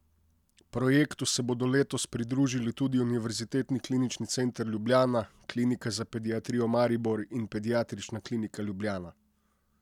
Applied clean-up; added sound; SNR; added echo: none; none; none; none.